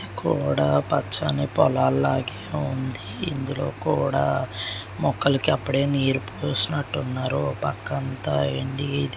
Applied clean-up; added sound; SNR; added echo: none; none; none; none.